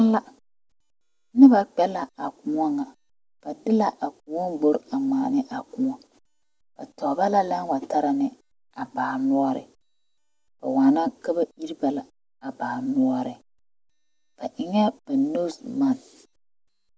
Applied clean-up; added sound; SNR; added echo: none; none; none; none.